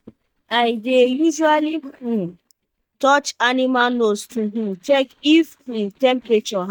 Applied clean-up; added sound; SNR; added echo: neural mask model DeepFilterNet 3.